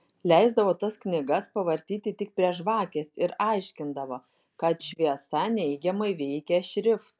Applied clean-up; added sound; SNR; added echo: none; none; none; none.